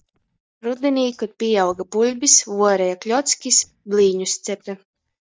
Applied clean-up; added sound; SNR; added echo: neural mask model DeepFilterNet 3.